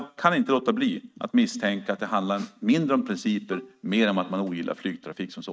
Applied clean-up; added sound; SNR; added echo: neural mask model RNNoise.